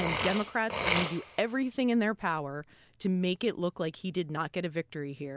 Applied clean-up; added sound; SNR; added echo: none; Burping, eructation; 6 dB; none.